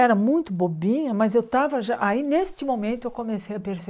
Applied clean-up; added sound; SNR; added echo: neural mask model Resemble Enhance denoiser.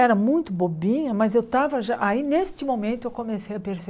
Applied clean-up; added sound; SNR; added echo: none; none; none; none.